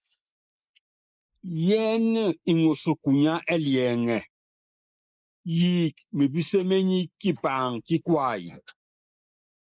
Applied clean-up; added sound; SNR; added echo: neural mask model Resemble Enhance denoiser.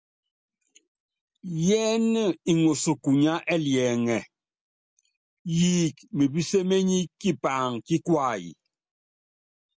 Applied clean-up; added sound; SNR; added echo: none; none; none; none.